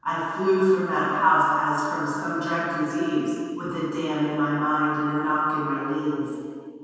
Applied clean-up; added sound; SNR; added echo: none; none; none; reverberation time 2.1 s.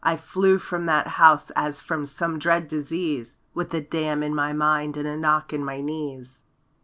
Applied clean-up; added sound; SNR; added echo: none; none; none; none.